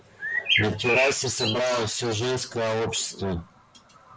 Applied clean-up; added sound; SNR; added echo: none; Bird; 1 dB; none.